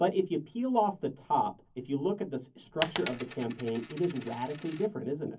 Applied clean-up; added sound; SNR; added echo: none; Coin (dropping); 7 dB; reverberation time 0.3 s.